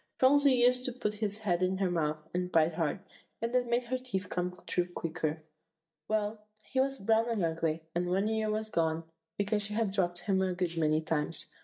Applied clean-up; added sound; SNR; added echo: neural mask model DeepFilterNet 3.